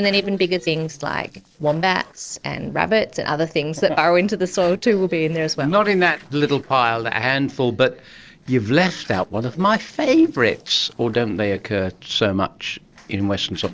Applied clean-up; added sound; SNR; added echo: neural separator model SepFormer DNS4.